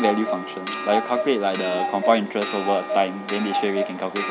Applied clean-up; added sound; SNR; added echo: none; Clock; 4 dB; none.